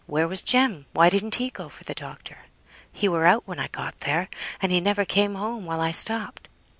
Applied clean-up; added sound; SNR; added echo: none; none; none; none.